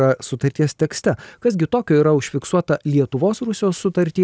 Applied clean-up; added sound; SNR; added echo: none; none; none; none.